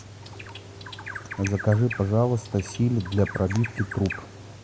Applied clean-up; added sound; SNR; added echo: none; Bird; 13 dB; none.